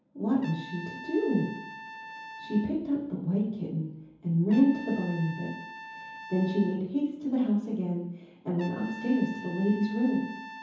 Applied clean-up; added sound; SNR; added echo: none; Trumpet; 16 dB; reverberation time 0.9 s.